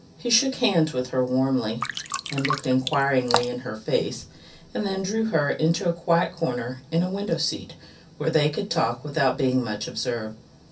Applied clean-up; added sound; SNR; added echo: none; Drip; 5 dB; reverberation time 0.3 s.